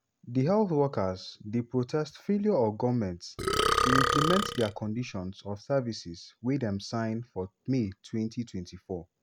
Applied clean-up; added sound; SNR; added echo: none; Burping, eructation; -2 dB; none.